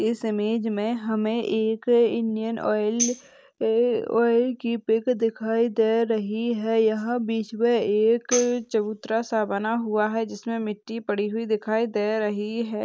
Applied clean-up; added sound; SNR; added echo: neural mask model DeepFilterNet 3.